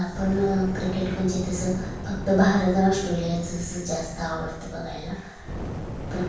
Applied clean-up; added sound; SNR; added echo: none; Fire; 8 dB; reverberation time 0.7 s.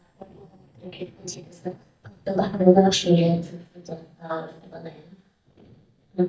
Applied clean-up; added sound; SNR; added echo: neural mask model DeepFilterNet 3.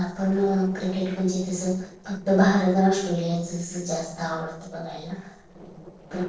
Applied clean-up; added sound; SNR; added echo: neural separator model SepFormer DNS4.